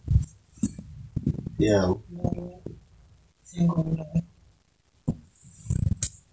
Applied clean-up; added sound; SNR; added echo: none; none; none; none.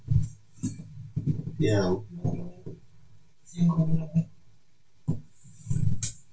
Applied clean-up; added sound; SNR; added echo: none; none; none; reverberation time 0.2 s.